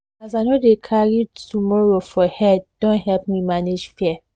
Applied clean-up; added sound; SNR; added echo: none; none; none; none.